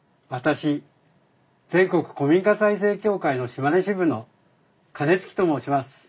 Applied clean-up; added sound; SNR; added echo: none; none; none; none.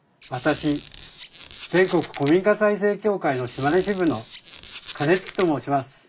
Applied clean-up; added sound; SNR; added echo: none; Squeak; 19 dB; none.